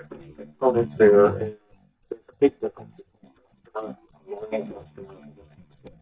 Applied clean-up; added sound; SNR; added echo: neural mask model DeepFilterNet 3.